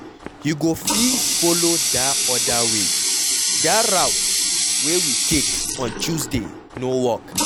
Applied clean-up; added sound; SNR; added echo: none; Water tap, faucet; -3 dB; none.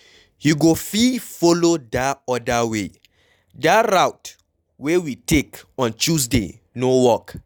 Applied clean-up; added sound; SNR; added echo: none; none; none; none.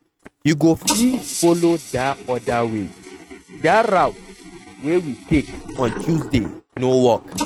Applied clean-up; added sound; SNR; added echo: neural mask model RNNoise.